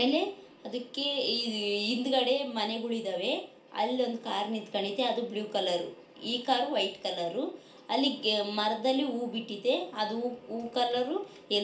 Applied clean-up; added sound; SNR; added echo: none; none; none; reverberation time 0.4 s.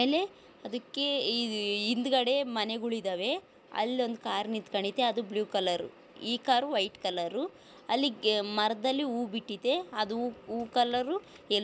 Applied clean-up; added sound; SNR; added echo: none; none; none; none.